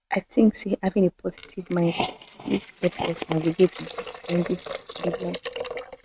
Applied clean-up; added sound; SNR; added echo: neural mask model RNNoise.